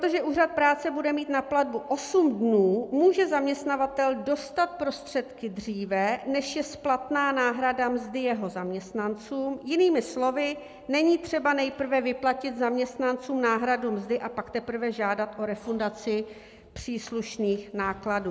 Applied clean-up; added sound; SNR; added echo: none; none; none; none.